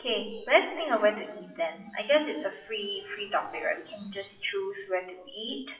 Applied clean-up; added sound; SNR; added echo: classical method WPE with log-MMSE.